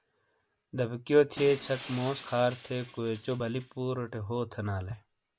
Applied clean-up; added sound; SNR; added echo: none; Shatter; 19 dB; none.